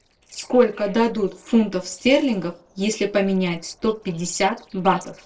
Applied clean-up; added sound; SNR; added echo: neural separator model SepFormer DNS4.